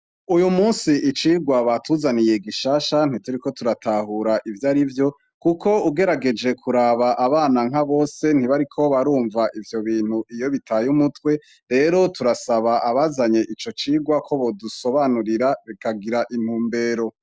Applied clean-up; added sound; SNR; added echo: none; none; none; none.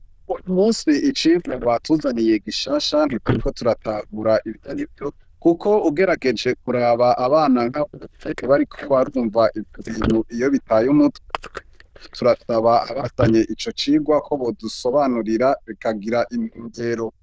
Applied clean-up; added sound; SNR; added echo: neural diffusion model UNIVERSE++.